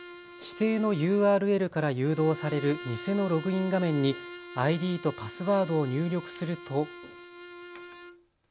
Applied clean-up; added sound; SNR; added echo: none; Bowed string instrument; 15 dB; none.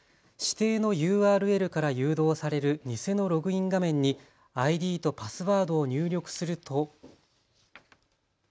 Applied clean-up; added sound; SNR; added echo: none; none; none; none.